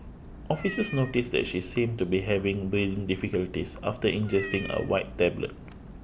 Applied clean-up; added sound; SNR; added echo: none; Meow; 13 dB; none.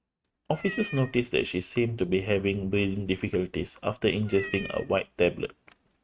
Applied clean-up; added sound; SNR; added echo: neural mask model RNNoise.